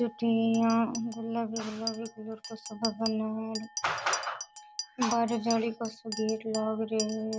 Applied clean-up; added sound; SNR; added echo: none; Chink, clink; 11 dB; none.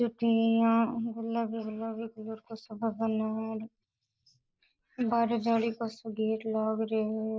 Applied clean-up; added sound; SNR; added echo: neural mask model Resemble Enhance denoiser.